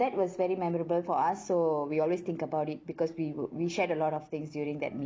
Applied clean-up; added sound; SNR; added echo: none; none; none; none.